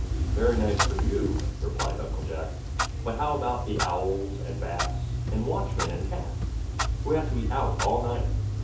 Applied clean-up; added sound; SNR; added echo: none; Clock; -3 dB; reverberation time 0.5 s.